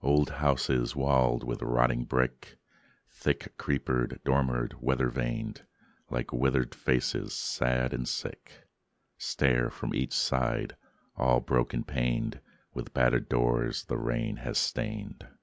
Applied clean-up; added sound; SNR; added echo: none; none; none; none.